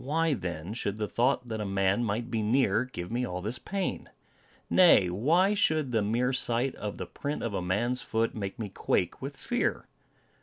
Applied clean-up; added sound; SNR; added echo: none; none; none; none.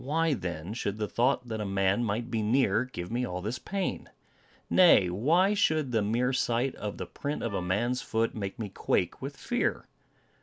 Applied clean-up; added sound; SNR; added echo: none; Wind instrument, woodwind instrument; 20 dB; none.